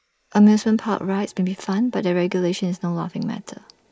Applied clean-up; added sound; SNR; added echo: neural mask model Resemble Enhance denoiser.